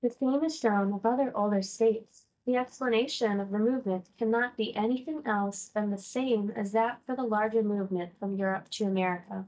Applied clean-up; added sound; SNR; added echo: neural mask model DeepFilterNet 3.